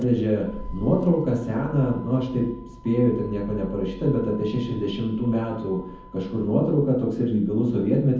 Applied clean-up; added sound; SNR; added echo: none; Motor vehicle (road); 18 dB; reverberation time 0.7 s.